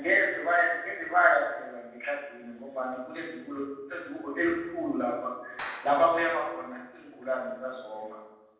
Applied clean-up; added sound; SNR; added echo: none; Clapping; 16 dB; reverberation time 1.2 s.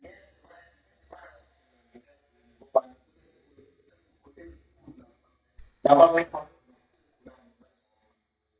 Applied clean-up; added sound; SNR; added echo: neural mask model DeepFilterNet 3.